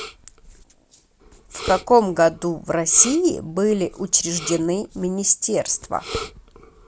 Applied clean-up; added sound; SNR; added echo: none; Respiratory sounds; 15 dB; none.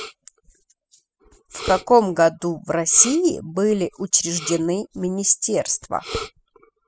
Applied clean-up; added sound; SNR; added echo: classical method spectral subtraction.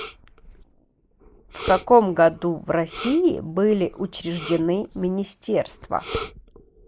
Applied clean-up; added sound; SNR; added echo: neural mask model Resemble Enhance denoiser.